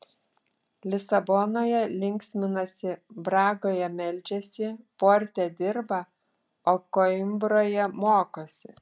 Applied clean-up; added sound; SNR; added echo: none; none; none; none.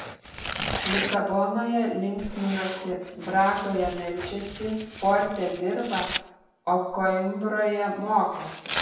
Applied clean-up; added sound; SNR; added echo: none; Tearing; 9 dB; reverberation time 0.9 s.